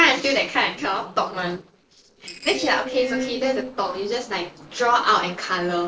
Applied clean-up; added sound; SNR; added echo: neural separator model SepFormer DNS4.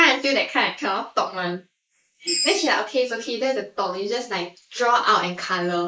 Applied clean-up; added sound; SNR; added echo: neural mask model Resemble Enhance denoiser.